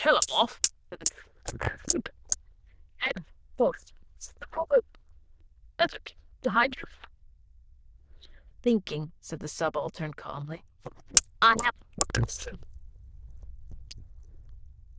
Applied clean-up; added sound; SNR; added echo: neural diffusion model UNIVERSE++.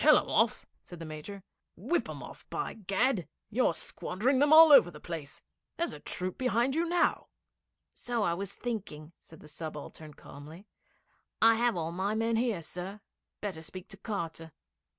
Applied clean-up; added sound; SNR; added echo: none; none; none; none.